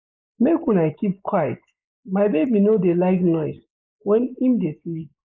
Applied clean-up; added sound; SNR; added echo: neural mask model Resemble Enhance denoiser.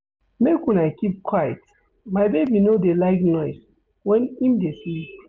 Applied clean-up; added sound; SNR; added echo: none; none; none; none.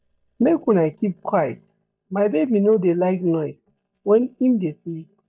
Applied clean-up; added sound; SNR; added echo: neural mask model DeepFilterNet 3.